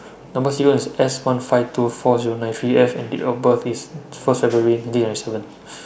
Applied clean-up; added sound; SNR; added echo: none; none; none; none.